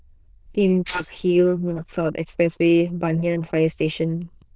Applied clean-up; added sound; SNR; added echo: neural diffusion model UNIVERSE++.